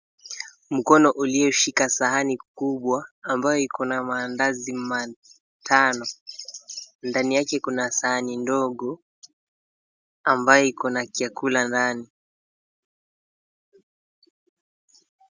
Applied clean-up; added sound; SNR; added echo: none; none; none; none.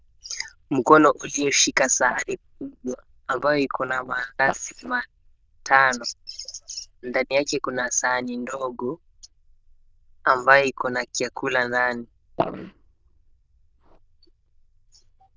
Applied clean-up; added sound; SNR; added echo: neural diffusion model UNIVERSE++.